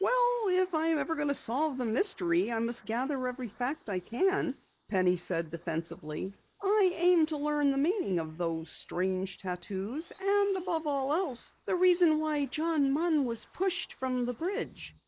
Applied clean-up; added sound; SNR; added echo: neural mask model Resemble Enhance denoiser.